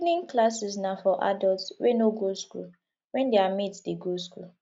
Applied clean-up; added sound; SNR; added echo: none; none; none; none.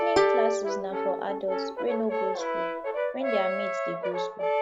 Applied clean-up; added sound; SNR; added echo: none; Plucked string instrument + Brass instrument; -5 dB; none.